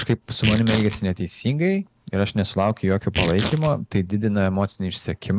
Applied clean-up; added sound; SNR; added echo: none; Tearing; 9 dB; none.